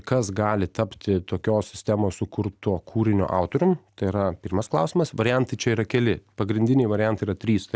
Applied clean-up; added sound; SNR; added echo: none; none; none; none.